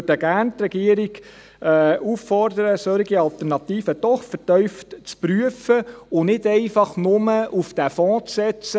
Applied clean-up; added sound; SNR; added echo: none; none; none; none.